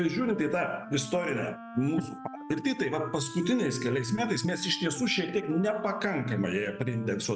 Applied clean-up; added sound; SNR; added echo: none; Wind instrument, woodwind instrument; 14 dB; none.